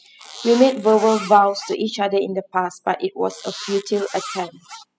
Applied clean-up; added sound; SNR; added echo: classical method spectral subtraction.